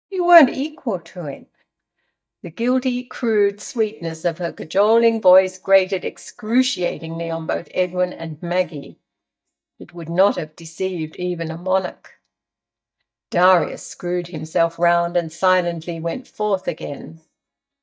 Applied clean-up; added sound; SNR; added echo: neural mask model DeepFilterNet 3.